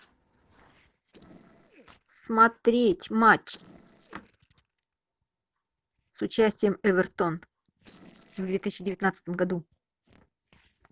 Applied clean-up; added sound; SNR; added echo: neural separator model SepFormer DNS4.